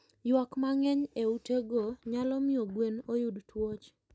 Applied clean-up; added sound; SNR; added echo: none; none; none; none.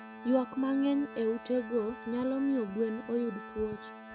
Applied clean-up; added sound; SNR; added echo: none; Organ; 14 dB; none.